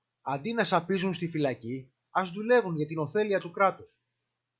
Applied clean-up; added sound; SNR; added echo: none; none; none; none.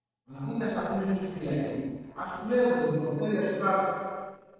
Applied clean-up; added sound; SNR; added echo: neural separator model SepFormer DNS4.